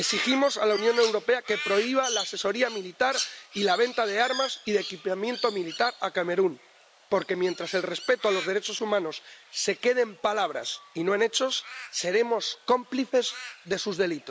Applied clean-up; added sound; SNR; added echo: none; Crow; 12 dB; none.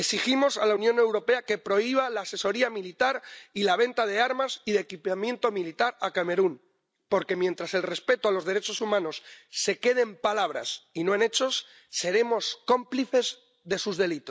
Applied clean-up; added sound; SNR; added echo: none; none; none; none.